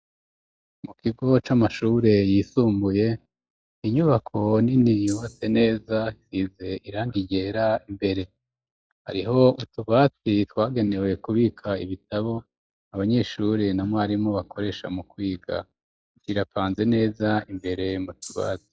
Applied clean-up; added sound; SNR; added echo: classical method log-MMSE.